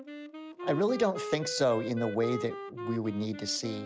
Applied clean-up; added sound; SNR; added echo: none; Wind instrument, woodwind instrument; 9 dB; none.